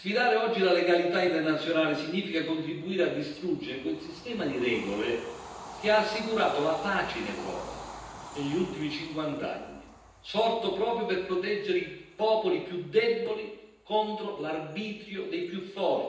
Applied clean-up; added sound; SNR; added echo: none; Train / Bird vocalization, bird call, bird song; 19 dB; reverberation time 0.9 s.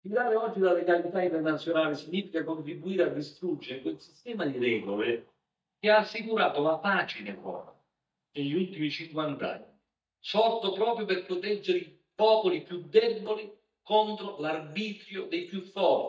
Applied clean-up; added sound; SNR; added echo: neural mask model DeepFilterNet 3.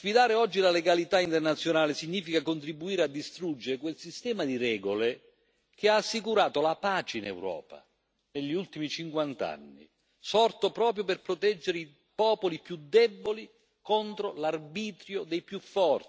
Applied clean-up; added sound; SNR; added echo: none; none; none; none.